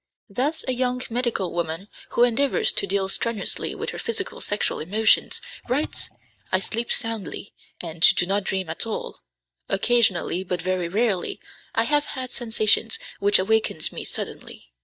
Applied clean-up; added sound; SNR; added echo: neural mask model DeepFilterNet 3.